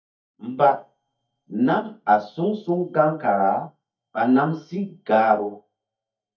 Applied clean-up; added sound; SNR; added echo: neural mask model DeepFilterNet 3.